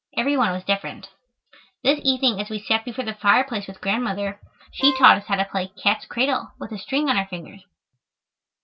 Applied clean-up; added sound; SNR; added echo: none; Wind instrument, woodwind instrument; 9 dB; none.